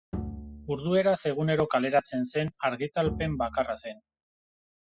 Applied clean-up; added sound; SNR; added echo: classical method spectral subtraction.